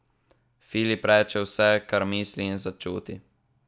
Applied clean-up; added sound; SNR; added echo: none; none; none; none.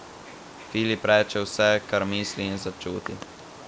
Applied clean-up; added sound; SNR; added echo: none; Wild animals; 15 dB; none.